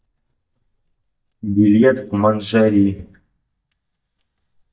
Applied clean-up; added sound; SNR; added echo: neural mask model DeepFilterNet 3.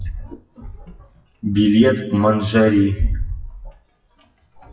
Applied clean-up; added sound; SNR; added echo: classical method WPE with log-MMSE.